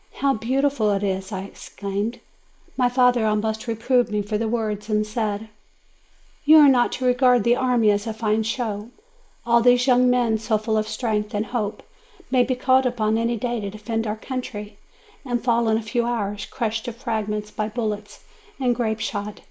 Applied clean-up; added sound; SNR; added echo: neural mask model Resemble Enhance denoiser.